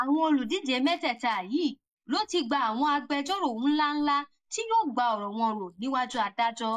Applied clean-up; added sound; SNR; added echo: neural mask model Resemble Enhance denoiser.